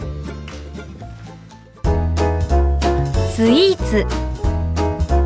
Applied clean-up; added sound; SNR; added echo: none; none; none; none.